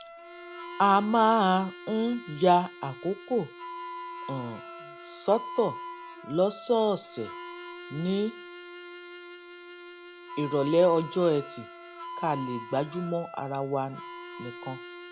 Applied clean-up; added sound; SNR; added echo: none; Bowed string instrument + Wind instrument, woodwind instrument; 13 dB; none.